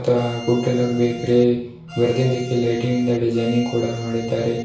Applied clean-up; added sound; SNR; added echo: none; Bowed string instrument; 16 dB; reverberation time 0.7 s.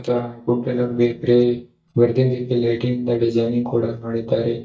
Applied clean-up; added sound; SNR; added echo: neural mask model DeepFilterNet 3.